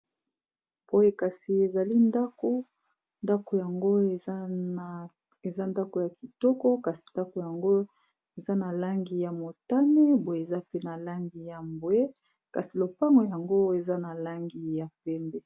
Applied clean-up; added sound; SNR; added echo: none; none; none; none.